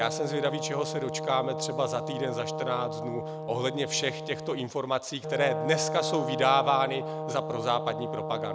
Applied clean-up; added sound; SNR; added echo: none; Brass instrument; 4 dB; none.